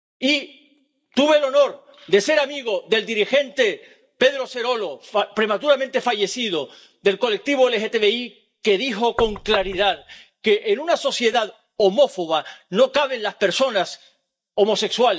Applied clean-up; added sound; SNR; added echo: neural mask model DeepFilterNet 3.